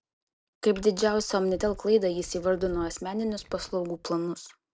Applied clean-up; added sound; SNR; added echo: none; Glass; 19 dB; none.